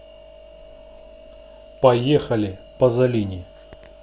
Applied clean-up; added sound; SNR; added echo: none; none; none; none.